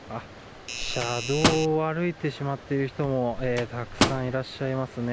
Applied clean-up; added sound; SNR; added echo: none; Microwave oven + Doorbell; 4 dB; none.